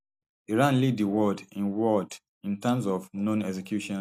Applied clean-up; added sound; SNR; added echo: neural mask model Resemble Enhance denoiser.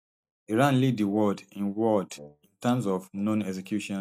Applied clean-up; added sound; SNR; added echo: neural mask model DeepFilterNet 3.